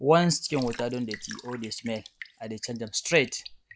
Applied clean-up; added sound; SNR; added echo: none; Raindrop / Drip; 17 dB; none.